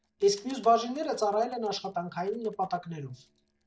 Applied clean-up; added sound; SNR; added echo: neural separator model SepFormer DNS4.